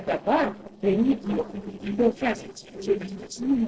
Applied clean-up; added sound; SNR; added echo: neural separator model SepFormer DNS4.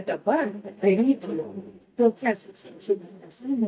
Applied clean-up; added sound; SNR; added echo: neural mask model DeepFilterNet 3.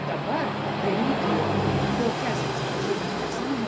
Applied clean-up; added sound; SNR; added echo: none; Train; -5 dB; reverberation time 0.3 s.